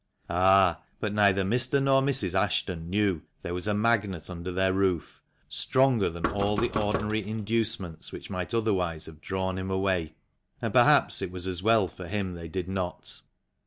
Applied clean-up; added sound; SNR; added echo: none; Knock; 7 dB; none.